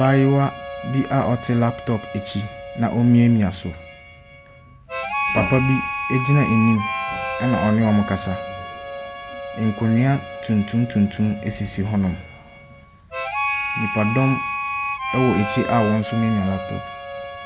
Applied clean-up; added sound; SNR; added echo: none; Harmonica; 8 dB; none.